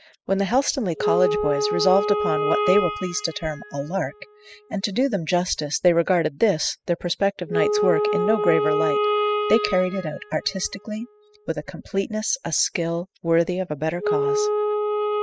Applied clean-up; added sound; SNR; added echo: classical method spectral subtraction.